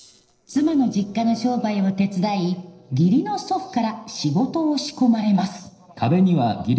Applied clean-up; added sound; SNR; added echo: neural separator model SepFormer DNS4.